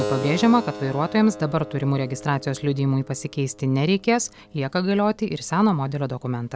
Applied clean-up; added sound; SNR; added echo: none; Keyboard (musical); 14 dB; none.